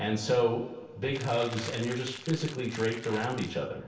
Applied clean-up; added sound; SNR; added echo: none; Crackle; 14 dB; reverberation time 0.4 s.